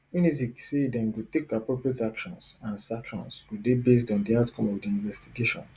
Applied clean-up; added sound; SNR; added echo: none; none; none; none.